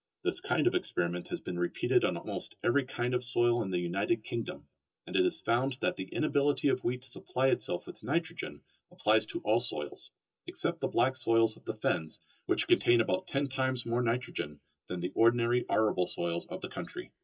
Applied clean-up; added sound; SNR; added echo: none; none; none; reverberation time 0.2 s.